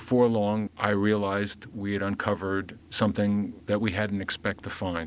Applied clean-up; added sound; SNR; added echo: none; none; none; none.